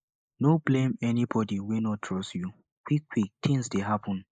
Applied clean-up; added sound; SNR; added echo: neural mask model Resemble Enhance denoiser.